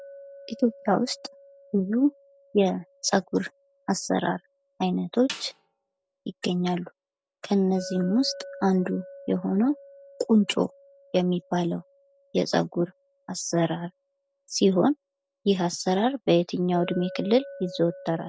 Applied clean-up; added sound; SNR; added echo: none; Snare drum + Chink, clink; 20 dB; none.